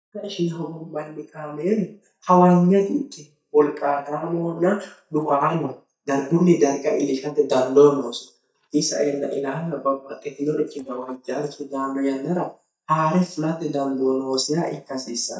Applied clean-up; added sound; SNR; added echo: neural mask model DeepFilterNet 3.